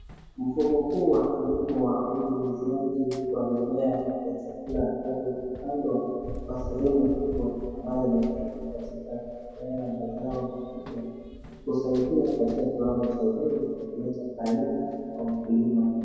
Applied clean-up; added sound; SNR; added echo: none; Run; 16 dB; reverberation time 2.2 s.